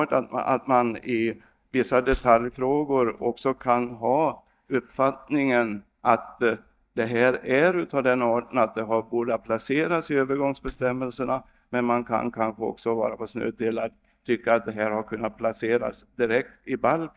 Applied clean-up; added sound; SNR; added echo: neural mask model DeepFilterNet 3.